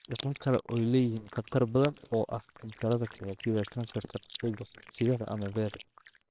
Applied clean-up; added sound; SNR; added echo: neural separator model SepFormer WHAMR!.